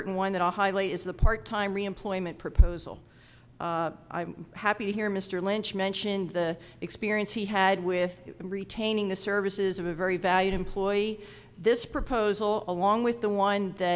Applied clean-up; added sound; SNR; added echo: none; Vehicle; 16 dB; none.